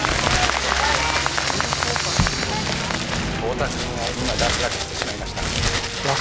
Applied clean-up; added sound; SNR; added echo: none; Crumpling, crinkling; 3 dB; none.